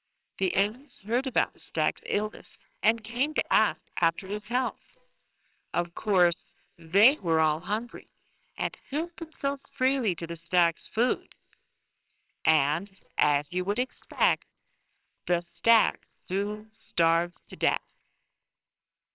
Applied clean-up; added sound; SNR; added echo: neural separator model SepFormer WHAMR!.